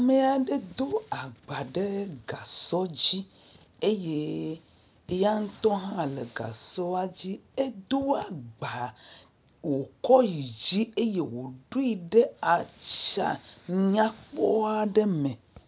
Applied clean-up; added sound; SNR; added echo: none; none; none; none.